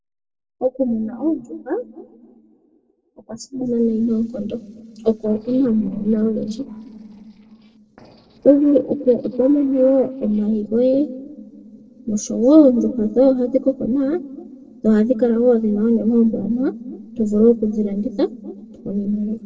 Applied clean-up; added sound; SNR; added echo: neural separator model SepFormer DNS4.